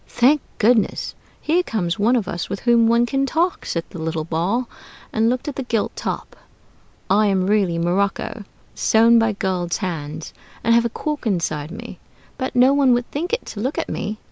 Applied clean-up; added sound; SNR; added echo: none; none; none; none.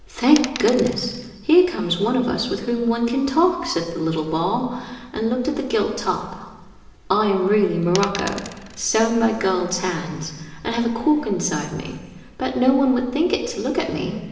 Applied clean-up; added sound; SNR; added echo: none; Coin (dropping); 12 dB; reverberation time 1.3 s.